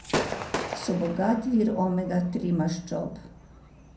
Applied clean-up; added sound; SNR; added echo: none; Gunshot, gunfire / Fireworks; 8 dB; reverberation time 0.5 s.